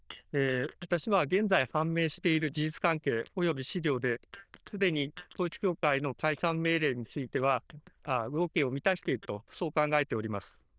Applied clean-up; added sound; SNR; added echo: neural diffusion model UNIVERSE++.